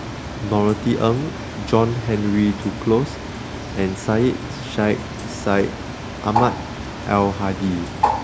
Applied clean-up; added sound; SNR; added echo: none; Bird; 6 dB; none.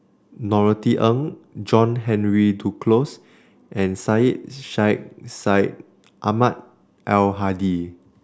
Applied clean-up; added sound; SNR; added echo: none; none; none; none.